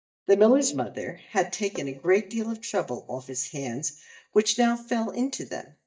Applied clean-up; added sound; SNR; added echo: neural mask model DeepFilterNet 3.